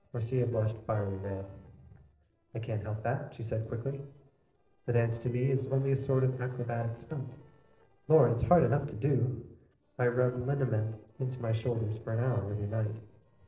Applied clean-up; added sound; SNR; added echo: neural separator model SepFormer DNS4.